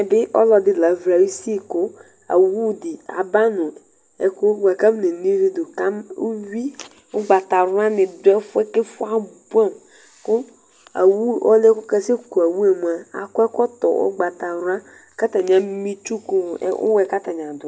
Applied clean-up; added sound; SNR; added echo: none; none; none; none.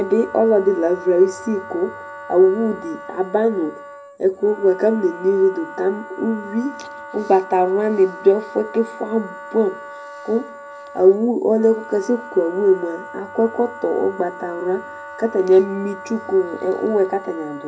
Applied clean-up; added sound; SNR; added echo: none; Wind instrument, woodwind instrument; 16 dB; reverberation time 0.4 s.